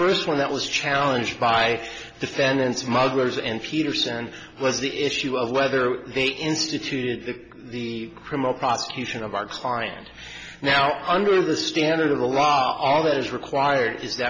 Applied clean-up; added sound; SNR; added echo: none; none; none; none.